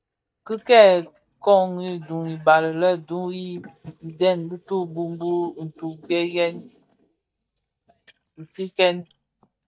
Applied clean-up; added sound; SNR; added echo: neural mask model DeepFilterNet 3.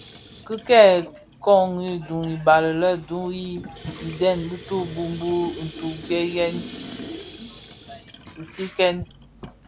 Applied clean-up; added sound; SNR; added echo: none; Sink (filling or washing) / Water tap, faucet; 17 dB; none.